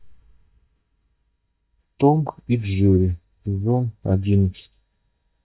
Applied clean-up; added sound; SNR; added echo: neural mask model DeepFilterNet 3.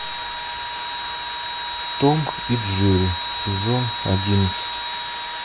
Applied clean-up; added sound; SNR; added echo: none; Engine / Drill; 3 dB; none.